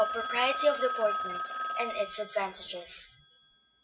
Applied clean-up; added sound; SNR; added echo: none; Telephone; 5 dB; none.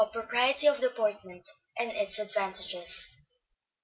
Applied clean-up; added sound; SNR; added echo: none; none; none; none.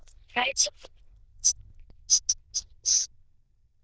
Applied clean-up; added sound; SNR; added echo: neural diffusion model UNIVERSE++.